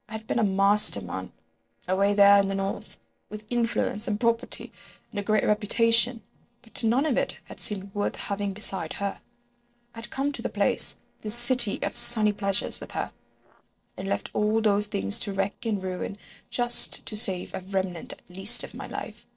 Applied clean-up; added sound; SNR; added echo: neural separator model SepFormer DNS4.